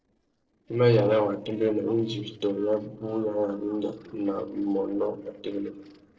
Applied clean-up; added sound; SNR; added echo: neural separator model SepFormer DNS4.